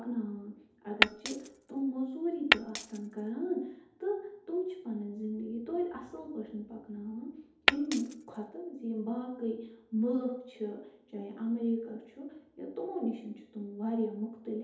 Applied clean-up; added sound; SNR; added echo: none; Glass; -5 dB; reverberation time 2.2 s.